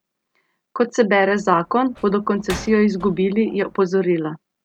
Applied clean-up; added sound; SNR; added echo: none; Slam; 19 dB; none.